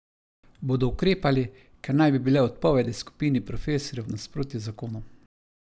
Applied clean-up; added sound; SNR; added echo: none; none; none; none.